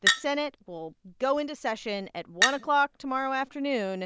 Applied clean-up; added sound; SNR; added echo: none; Chink, clink; 3 dB; none.